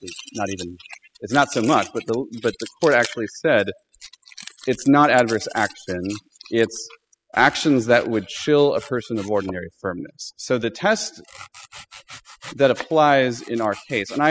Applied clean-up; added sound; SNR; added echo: classical method spectral subtraction.